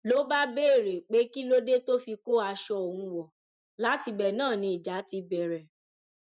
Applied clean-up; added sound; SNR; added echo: none; none; none; none.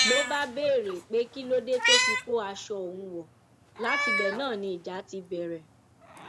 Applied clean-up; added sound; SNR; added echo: none; Meow; 0 dB; none.